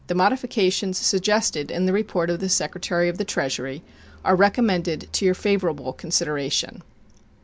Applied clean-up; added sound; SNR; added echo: none; none; none; none.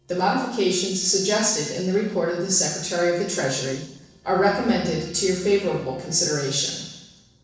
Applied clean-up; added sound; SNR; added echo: neural separator model SepFormer DNS4.